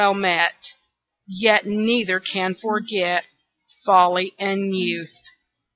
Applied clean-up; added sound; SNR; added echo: classical method log-MMSE.